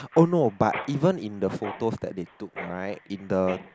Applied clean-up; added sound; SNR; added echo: none; Mechanisms; 16 dB; none.